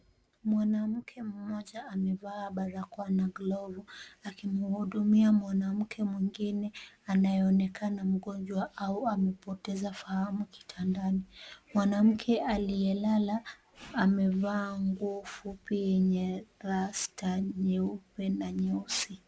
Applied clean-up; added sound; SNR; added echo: none; none; none; none.